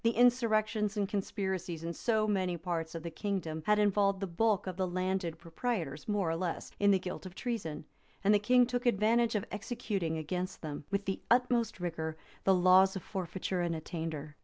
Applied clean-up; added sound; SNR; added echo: none; none; none; none.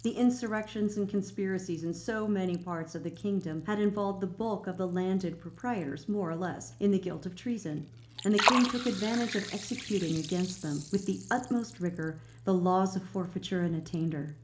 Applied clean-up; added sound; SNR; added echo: none; Liquid; 9 dB; reverberation time 0.4 s.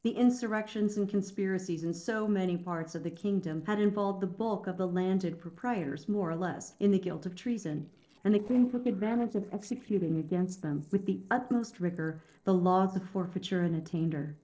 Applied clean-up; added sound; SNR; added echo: neural separator model SepFormer DNS4.